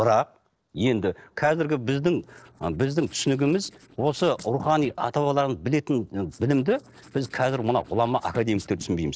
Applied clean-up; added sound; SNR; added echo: neural separator model SepFormer DNS4.